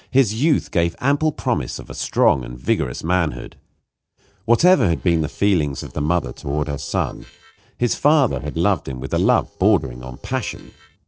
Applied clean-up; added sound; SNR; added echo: neural separator model SepFormer DNS4.